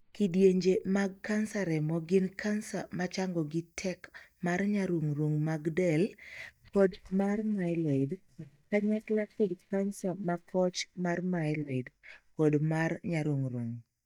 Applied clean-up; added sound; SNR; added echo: neural mask model DeepFilterNet 3.